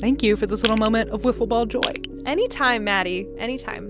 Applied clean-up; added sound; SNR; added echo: none; Crushing; 7 dB; none.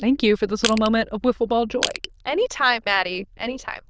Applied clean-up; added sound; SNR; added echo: neural diffusion model UNIVERSE++.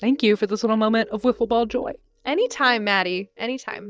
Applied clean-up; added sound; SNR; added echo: neural mask model DeepFilterNet 3.